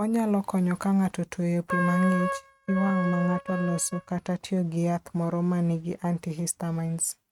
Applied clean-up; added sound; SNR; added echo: neural mask model RNNoise.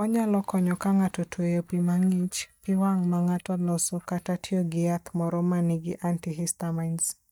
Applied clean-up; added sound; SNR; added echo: neural mask model DeepFilterNet 3.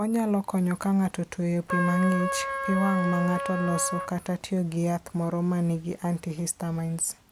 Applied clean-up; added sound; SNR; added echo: none; Trumpet; 4 dB; none.